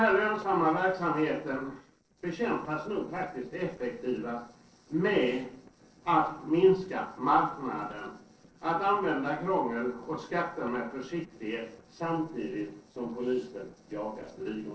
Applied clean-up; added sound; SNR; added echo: neural separator model SepFormer DNS4.